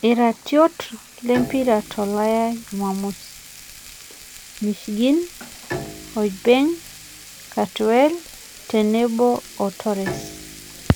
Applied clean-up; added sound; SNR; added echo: none; Frying (food) + Bowed string instrument; 15 dB; none.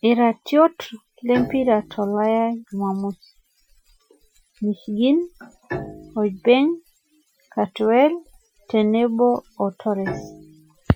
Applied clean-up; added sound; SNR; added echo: classical method Wiener filter.